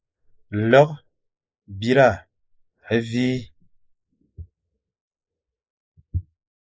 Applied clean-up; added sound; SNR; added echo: neural mask model Resemble Enhance denoiser.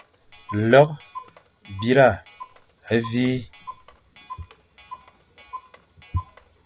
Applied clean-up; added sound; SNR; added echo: none; Clock; 19 dB; none.